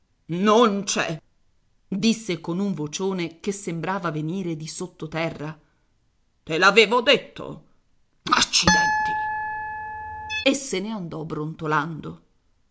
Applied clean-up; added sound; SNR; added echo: none; Harp; -1 dB; none.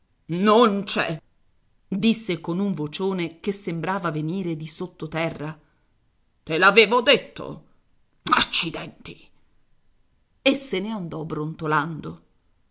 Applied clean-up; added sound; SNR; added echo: none; none; none; none.